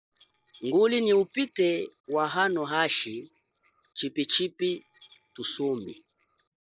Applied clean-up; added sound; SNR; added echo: neural separator model SepFormer DNS4.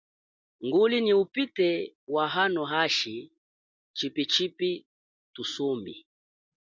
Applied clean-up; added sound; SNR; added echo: none; none; none; none.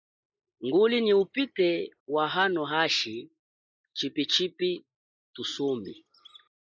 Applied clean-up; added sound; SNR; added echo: neural mask model Resemble Enhance denoiser.